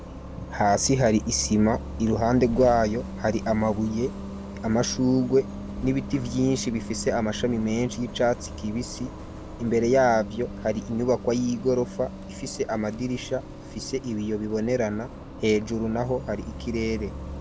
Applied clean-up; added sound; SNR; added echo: none; Bus; 11 dB; none.